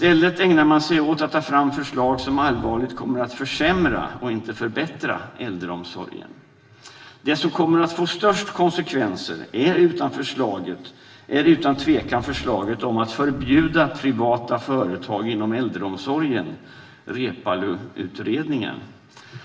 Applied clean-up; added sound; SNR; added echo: none; Livestock, farm animals, working animals; 18 dB; reverberation time 0.8 s.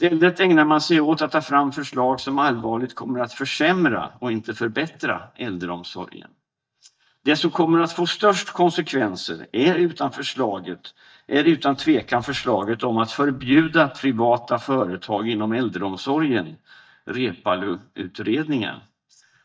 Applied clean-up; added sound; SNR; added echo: neural mask model DeepFilterNet 3.